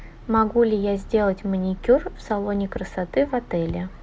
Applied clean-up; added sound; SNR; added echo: none; none; none; none.